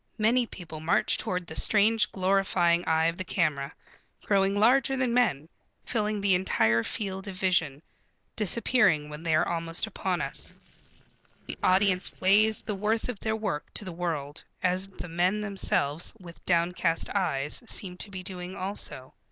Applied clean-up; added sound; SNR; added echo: neural separator model SepFormer DNS4.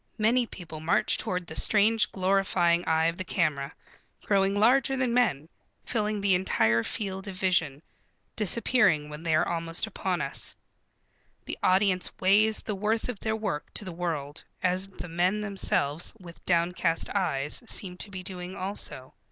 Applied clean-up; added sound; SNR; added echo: none; none; none; none.